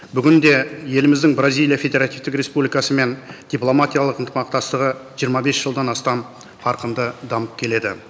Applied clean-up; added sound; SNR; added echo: none; none; none; none.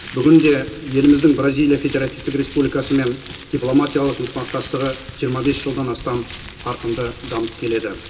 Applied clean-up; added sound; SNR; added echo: none; Crumpling, crinkling; 14 dB; reverberation time 0.2 s.